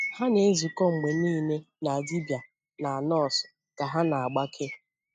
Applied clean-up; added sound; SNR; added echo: neural mask model RNNoise.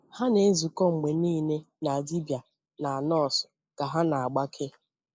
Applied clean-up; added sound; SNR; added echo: neural mask model Resemble Enhance denoiser.